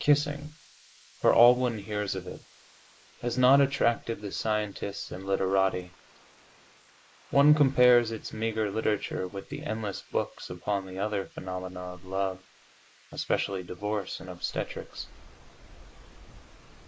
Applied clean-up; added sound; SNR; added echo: neural mask model Resemble Enhance denoiser.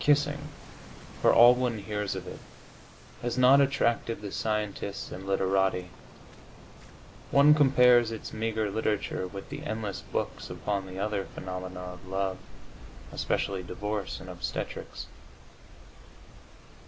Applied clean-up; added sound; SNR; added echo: none; Waves, surf; 19 dB; none.